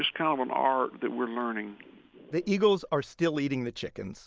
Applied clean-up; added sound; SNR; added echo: none; none; none; none.